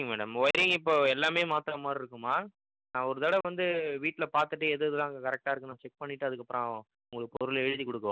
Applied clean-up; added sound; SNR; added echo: none; none; none; none.